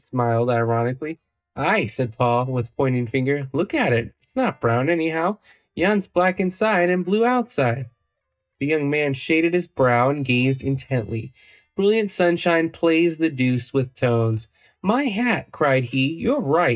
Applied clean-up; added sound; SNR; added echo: neural mask model DeepFilterNet 3.